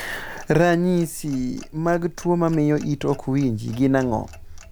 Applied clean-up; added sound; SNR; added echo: none; Clock; 16 dB; none.